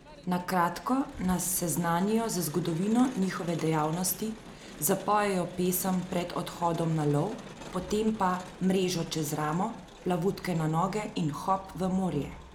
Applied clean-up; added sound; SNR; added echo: none; Crowd; 17 dB; none.